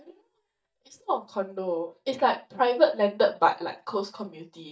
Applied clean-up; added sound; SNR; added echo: neural mask model DeepFilterNet 3.